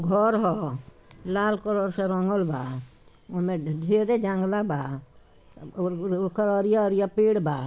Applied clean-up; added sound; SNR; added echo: none; none; none; none.